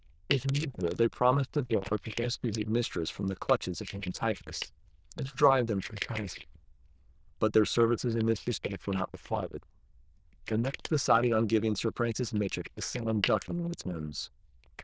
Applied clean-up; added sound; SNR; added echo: neural diffusion model UNIVERSE++.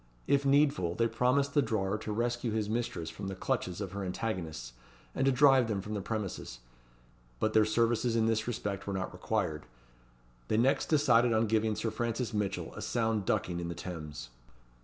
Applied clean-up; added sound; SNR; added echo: none; none; none; none.